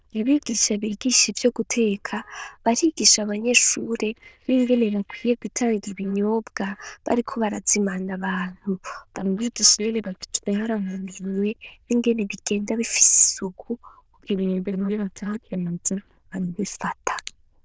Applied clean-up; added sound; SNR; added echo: neural diffusion model UNIVERSE++.